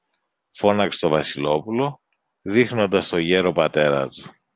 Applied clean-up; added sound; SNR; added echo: none; none; none; none.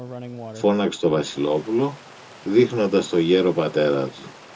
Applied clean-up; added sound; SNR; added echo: none; Stream; 19 dB; reverberation time 0.2 s.